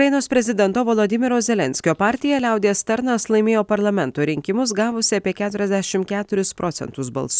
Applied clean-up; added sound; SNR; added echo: none; none; none; none.